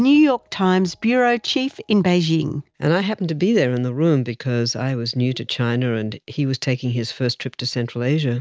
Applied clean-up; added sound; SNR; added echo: none; none; none; none.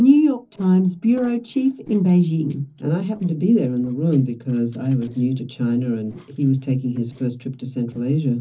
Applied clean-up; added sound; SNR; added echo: neural separator model SepFormer DNS4.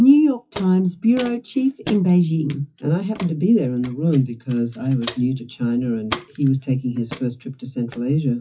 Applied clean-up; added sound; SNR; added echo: classical method WPE with log-MMSE.